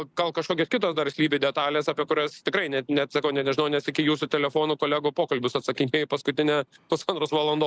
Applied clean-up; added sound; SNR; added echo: none; none; none; none.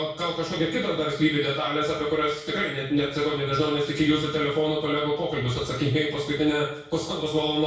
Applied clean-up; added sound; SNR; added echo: none; none; none; reverberation time 0.6 s.